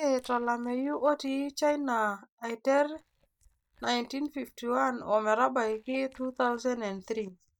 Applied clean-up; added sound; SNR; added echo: neural mask model DeepFilterNet 3.